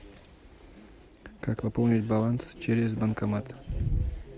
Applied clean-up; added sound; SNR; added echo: none; none; none; none.